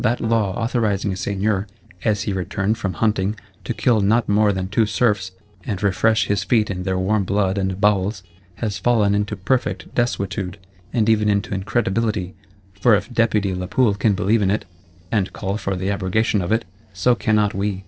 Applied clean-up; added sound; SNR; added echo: neural separator model SepFormer DNS4.